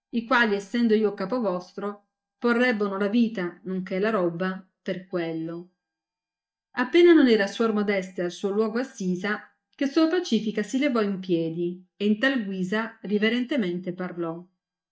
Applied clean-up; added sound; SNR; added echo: neural mask model DeepFilterNet 3.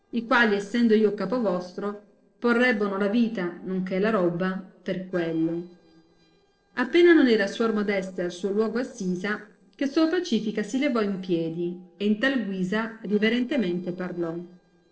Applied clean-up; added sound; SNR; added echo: neural separator model SepFormer DNS4.